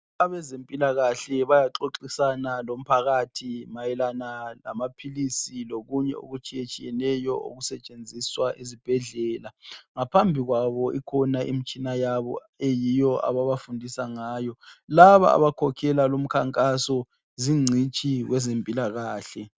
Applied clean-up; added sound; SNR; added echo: none; none; none; none.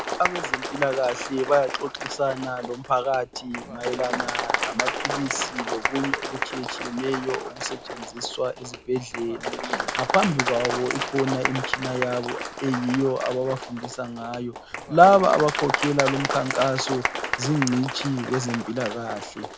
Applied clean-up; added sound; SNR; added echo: none; Applause; 5 dB; none.